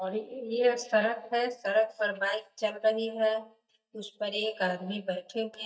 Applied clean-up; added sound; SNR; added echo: neural mask model DeepFilterNet 3.